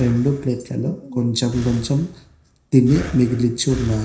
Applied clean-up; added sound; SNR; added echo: none; Breathing; 15 dB; reverberation time 0.5 s.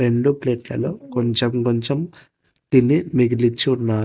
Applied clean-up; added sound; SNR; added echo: none; none; none; none.